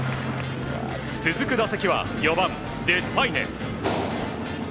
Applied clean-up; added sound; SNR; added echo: none; Marimba, xylophone + Clapping; 9 dB; none.